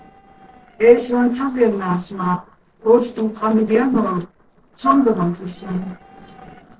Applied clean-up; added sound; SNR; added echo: neural separator model SepFormer DNS4.